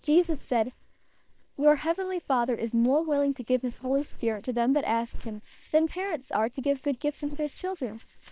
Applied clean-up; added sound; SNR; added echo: neural separator model SepFormer WHAM!.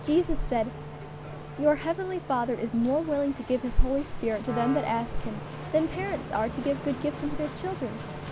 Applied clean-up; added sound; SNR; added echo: none; Bicycle + Wind instrument, woodwind instrument; 10 dB; none.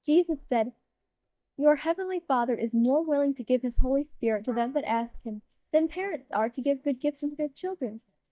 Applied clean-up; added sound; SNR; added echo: neural mask model DeepFilterNet 3.